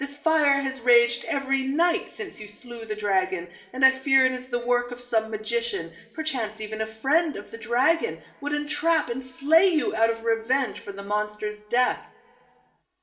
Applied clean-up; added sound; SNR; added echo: none; none; none; reverberation time 2.4 s.